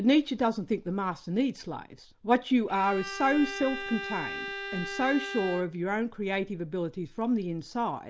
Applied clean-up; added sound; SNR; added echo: none; Bowed string instrument; 9 dB; none.